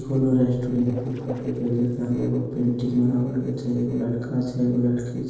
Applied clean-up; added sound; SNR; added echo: neural separator model SepFormer DNS4.